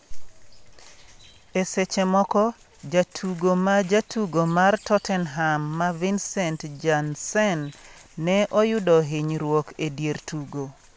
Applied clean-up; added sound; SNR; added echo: none; none; none; none.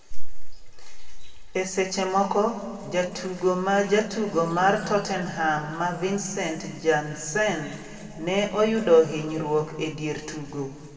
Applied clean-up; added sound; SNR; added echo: none; none; none; reverberation time 2.0 s.